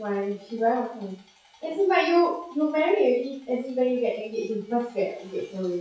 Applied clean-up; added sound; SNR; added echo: classical method WPE with log-MMSE.